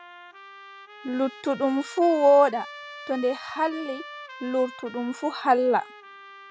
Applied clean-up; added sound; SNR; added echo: none; Trumpet; 17 dB; none.